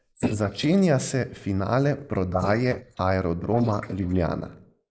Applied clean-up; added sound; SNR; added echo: neural mask model Resemble Enhance denoiser.